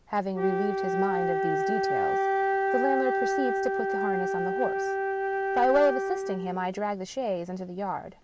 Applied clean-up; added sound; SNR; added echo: none; Wind instrument, woodwind instrument; -2 dB; none.